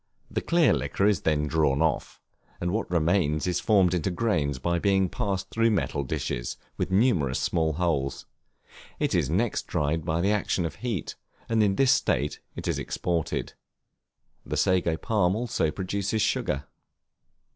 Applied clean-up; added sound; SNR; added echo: none; none; none; none.